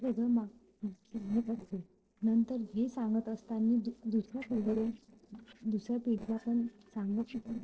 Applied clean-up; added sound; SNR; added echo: neural separator model SepFormer DNS4.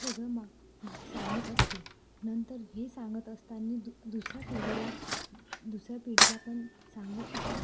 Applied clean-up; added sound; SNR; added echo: none; Cutlery, silverware / Drawer open or close; -5 dB; none.